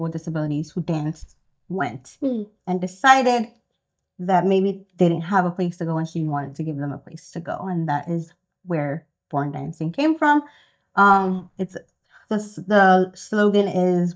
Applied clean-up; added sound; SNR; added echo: neural mask model DeepFilterNet 3.